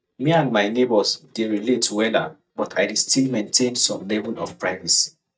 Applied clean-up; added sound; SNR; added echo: neural mask model DeepFilterNet 3.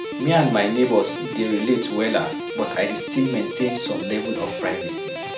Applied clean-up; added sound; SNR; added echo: none; Guitar; 7 dB; reverberation time 0.4 s.